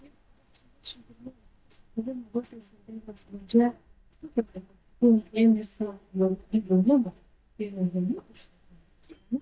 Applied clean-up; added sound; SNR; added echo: neural mask model DeepFilterNet 3.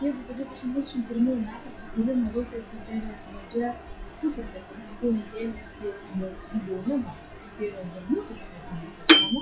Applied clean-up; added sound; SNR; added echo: classical method WPE with log-MMSE.